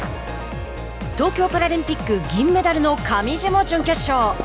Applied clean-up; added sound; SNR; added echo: none; none; none; none.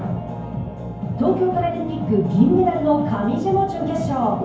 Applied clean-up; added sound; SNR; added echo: none; none; none; reverberation time 0.9 s.